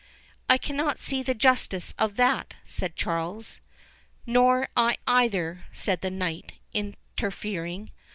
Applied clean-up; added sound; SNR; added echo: none; none; none; none.